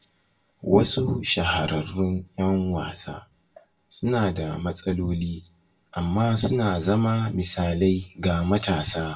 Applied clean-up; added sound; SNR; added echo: none; none; none; reverberation time 0.2 s.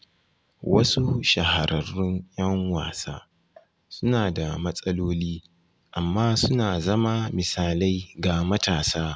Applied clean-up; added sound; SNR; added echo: none; none; none; none.